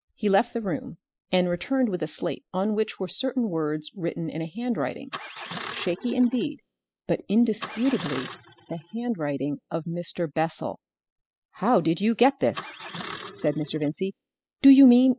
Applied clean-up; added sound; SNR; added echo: classical method spectral subtraction.